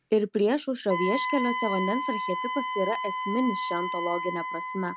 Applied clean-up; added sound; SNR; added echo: none; Wind instrument, woodwind instrument; 4 dB; none.